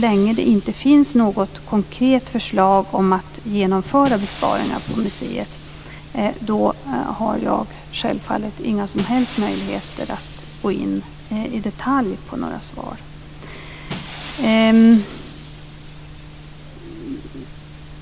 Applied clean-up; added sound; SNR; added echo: none; Shatter; 18 dB; none.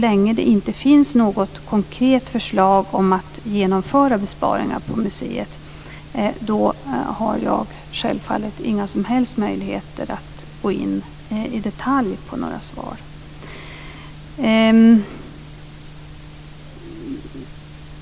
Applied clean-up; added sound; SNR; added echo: none; none; none; none.